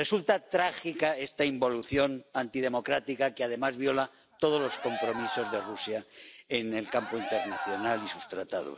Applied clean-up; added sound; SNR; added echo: none; Cheering; 8 dB; none.